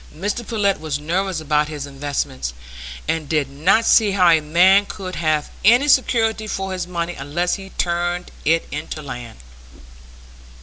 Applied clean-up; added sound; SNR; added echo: none; none; none; none.